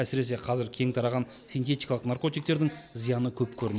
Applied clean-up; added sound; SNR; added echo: none; none; none; none.